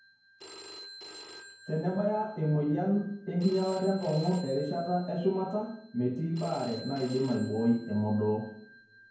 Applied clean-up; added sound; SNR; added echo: none; Telephone; 19 dB; reverberation time 0.9 s.